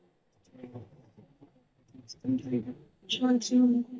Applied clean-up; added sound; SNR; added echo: neural mask model DeepFilterNet 3.